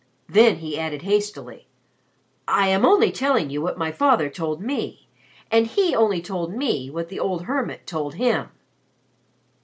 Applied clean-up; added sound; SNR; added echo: none; none; none; none.